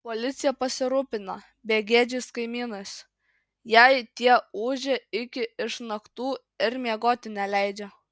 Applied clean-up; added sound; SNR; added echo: none; none; none; none.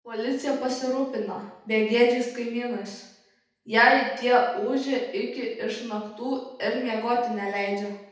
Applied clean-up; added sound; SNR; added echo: none; none; none; reverberation time 0.8 s.